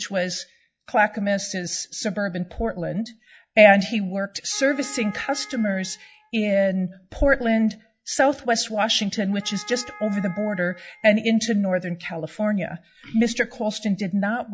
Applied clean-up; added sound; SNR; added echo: classical method log-MMSE.